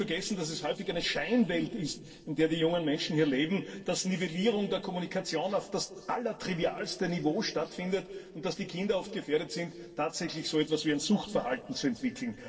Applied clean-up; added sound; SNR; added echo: neural separator model SepFormer DNS4.